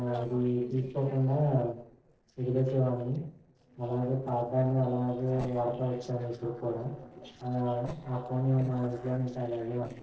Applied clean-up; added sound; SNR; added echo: neural separator model SepFormer DNS4.